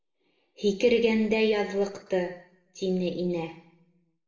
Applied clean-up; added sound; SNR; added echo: none; none; none; reverberation time 0.6 s.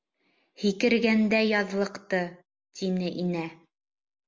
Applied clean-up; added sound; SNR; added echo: none; none; none; none.